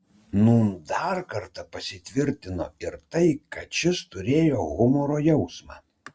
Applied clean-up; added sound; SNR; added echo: none; none; none; none.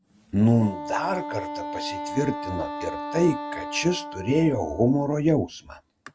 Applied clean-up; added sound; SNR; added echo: none; Wind instrument, woodwind instrument; 10 dB; none.